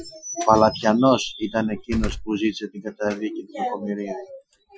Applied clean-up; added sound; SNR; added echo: classical method Wiener filter.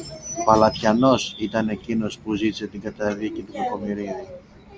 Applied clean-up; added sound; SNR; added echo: none; none; none; none.